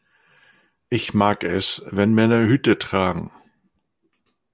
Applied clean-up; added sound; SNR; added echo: none; none; none; none.